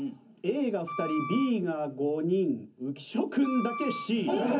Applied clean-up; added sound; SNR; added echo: none; Wind instrument, woodwind instrument; 10 dB; reverberation time 0.4 s.